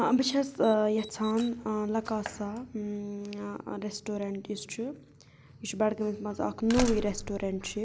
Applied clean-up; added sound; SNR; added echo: none; Slam; 13 dB; none.